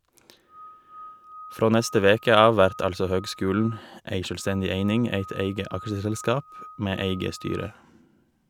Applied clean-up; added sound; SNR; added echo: none; Screech / Glass; 19 dB; none.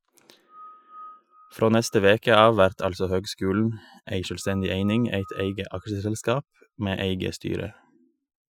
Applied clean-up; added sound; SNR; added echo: classical method Wiener filter.